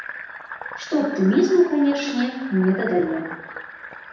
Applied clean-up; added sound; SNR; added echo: none; Fill (with liquid); 13 dB; reverberation time 0.8 s.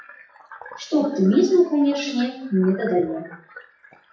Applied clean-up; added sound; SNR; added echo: classical method WPE with log-MMSE.